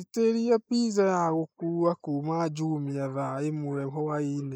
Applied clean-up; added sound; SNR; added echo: neural mask model Resemble Enhance denoiser.